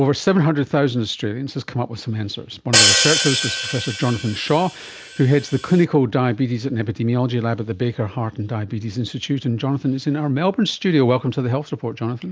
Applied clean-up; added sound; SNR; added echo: none; Hi-hat; 0 dB; none.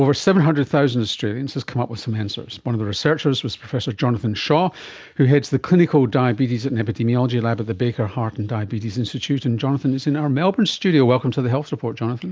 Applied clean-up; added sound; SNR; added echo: none; none; none; none.